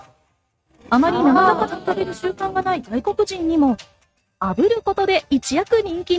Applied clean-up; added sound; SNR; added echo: neural mask model RNNoise.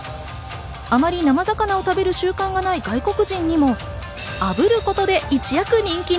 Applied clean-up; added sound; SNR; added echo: none; none; none; none.